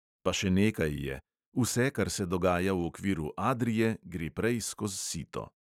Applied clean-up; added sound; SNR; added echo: none; none; none; none.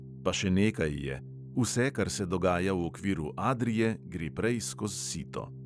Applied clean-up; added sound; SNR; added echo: none; Organ; 14 dB; none.